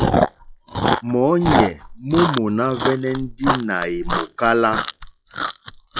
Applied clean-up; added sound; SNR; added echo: classical method log-MMSE.